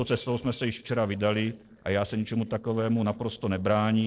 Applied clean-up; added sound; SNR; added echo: neural separator model SepFormer DNS4.